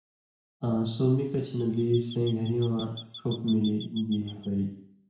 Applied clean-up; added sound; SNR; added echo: none; Chirp, tweet; 17 dB; reverberation time 0.6 s.